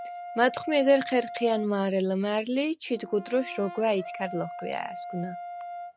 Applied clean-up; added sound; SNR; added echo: none; Brass instrument; 12 dB; none.